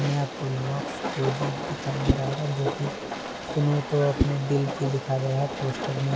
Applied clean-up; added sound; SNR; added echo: none; Train + Whoosh, swoosh, swish; 3 dB; none.